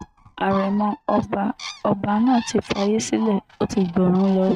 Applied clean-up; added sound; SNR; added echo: neural mask model RNNoise.